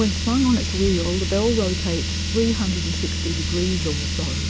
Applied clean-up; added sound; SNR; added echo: none; Car; 1 dB; none.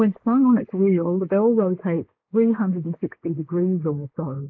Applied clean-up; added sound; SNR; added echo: neural mask model Resemble Enhance denoiser.